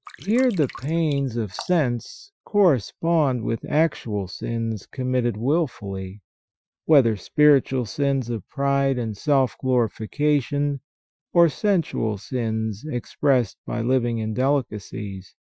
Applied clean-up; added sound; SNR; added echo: classical method Wiener filter.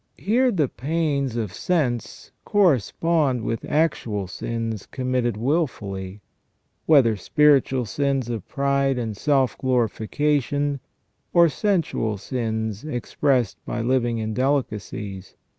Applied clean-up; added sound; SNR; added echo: none; none; none; none.